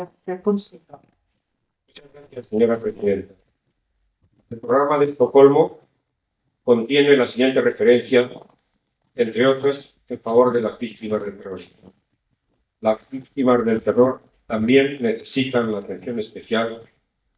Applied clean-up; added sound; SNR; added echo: neural mask model DeepFilterNet 3.